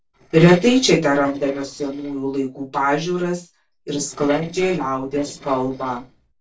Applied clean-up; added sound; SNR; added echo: neural separator model SepFormer DNS4.